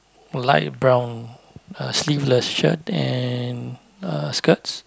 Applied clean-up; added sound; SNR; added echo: none; none; none; none.